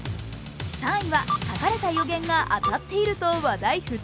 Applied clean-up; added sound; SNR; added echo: none; none; none; none.